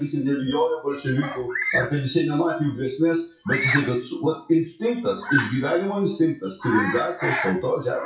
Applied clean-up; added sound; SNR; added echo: classical method WPE with log-MMSE.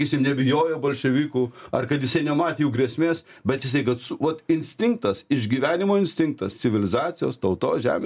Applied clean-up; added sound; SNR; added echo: none; none; none; none.